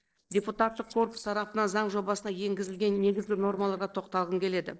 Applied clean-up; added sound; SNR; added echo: neural separator model SepFormer DNS4.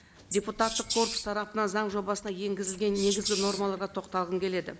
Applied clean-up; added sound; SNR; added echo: none; Wild animals; 5 dB; none.